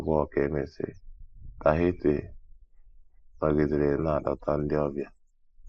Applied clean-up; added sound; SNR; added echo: neural mask model Resemble Enhance denoiser.